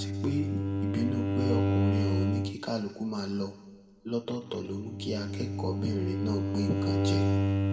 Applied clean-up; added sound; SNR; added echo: none; Bowed string instrument; -4 dB; reverberation time 1.2 s.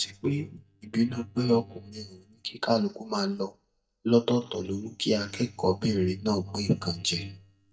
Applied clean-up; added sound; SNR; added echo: neural mask model DeepFilterNet 3.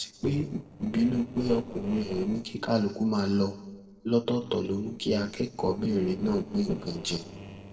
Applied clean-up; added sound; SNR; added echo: neural separator model SepFormer DNS4.